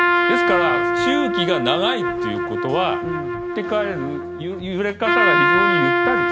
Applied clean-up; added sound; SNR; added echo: none; Trumpet; -4 dB; none.